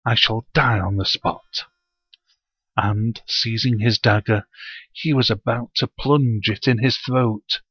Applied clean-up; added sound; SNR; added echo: neural mask model DeepFilterNet 3.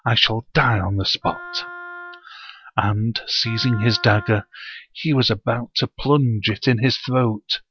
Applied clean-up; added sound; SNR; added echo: none; Wind instrument, woodwind instrument; 17 dB; none.